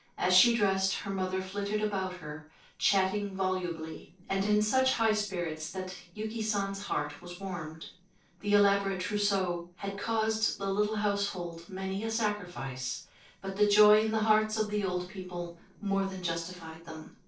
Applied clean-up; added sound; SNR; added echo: neural separator model SepFormer DNS4.